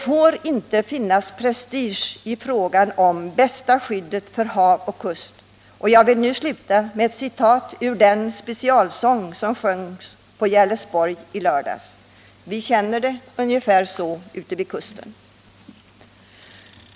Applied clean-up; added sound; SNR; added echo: none; none; none; none.